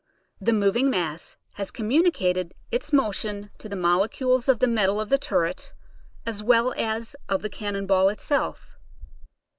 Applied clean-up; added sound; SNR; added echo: neural mask model Resemble Enhance denoiser.